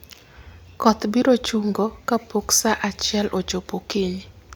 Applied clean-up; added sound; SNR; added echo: none; none; none; none.